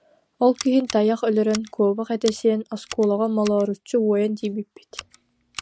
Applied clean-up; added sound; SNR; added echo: none; Scissors; 19 dB; none.